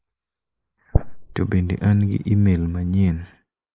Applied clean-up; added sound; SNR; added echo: neural mask model Resemble Enhance denoiser.